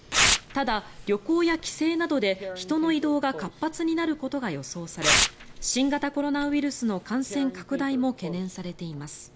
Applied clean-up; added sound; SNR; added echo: none; Tearing; 4 dB; none.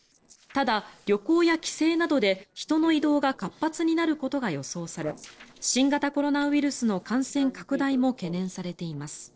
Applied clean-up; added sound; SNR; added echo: neural separator model SepFormer DNS4.